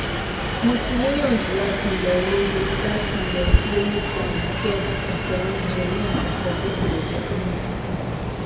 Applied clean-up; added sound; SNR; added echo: none; Subway, metro, underground; -1 dB; reverberation time 2.1 s.